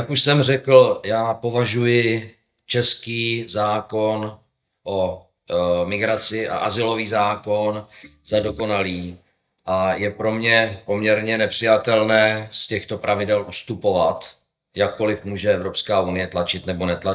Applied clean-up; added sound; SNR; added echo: neural mask model DeepFilterNet 3.